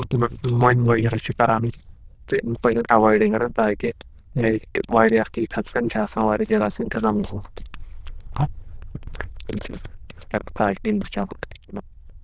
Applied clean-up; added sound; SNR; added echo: neural diffusion model UNIVERSE++.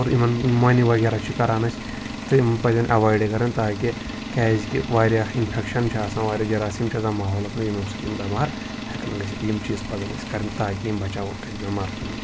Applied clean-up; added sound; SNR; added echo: none; Engine; 9 dB; none.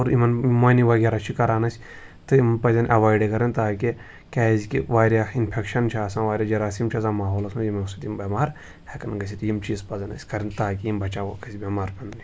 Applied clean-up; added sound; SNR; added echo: none; none; none; none.